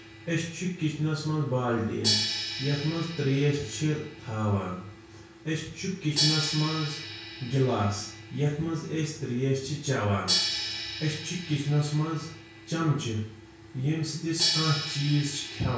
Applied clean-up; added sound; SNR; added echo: none; Crash cymbal; 6 dB; reverberation time 0.6 s.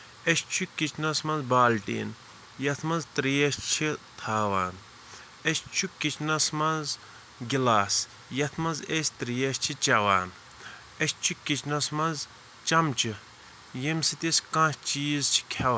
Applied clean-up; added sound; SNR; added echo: none; none; none; none.